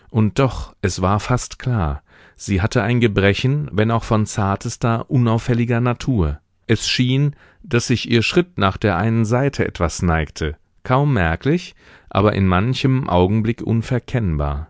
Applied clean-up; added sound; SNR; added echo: none; none; none; none.